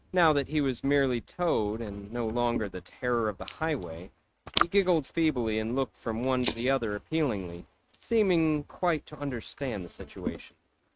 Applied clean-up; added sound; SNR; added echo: neural mask model RNNoise.